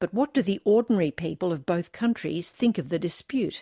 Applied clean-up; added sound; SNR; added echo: none; none; none; none.